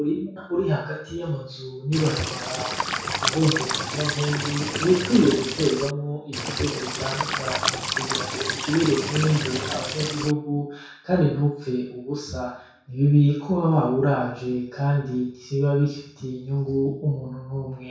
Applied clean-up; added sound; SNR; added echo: none; Cricket / Water; 4 dB; reverberation time 0.6 s.